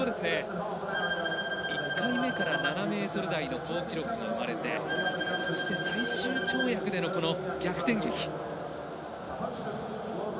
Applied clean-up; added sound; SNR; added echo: none; Bowed string instrument; 3 dB; none.